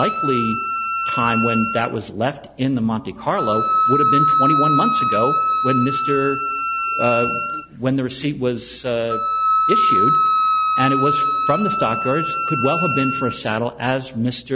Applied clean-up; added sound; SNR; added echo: none; Wind instrument, woodwind instrument; -2 dB; none.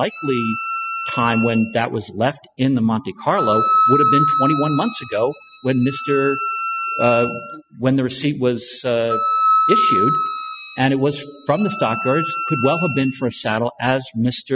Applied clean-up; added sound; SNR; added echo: classical method spectral subtraction.